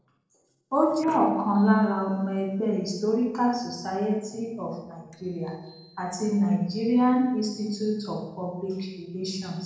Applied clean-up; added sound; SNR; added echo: neural separator model SepFormer DNS4.